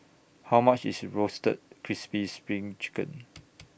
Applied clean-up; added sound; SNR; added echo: none; none; none; none.